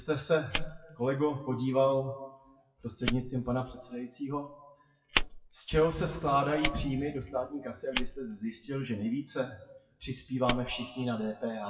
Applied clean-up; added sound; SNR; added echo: classical method WPE with log-MMSE.